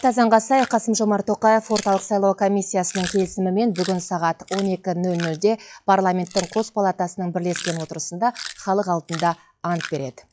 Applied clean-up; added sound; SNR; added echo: classical method log-MMSE.